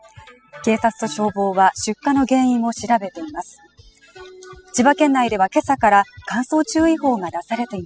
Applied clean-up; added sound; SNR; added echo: classical method spectral subtraction.